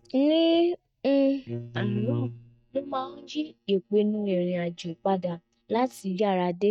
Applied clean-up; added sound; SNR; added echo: neural mask model DeepFilterNet 3.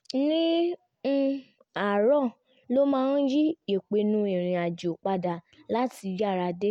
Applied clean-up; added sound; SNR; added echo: none; none; none; none.